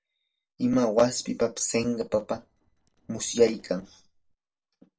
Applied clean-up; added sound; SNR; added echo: neural separator model SepFormer DNS4.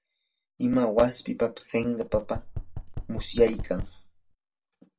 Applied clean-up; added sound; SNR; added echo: none; Knock; 7 dB; reverberation time 0.2 s.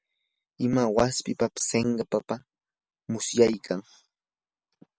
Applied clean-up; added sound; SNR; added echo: none; none; none; none.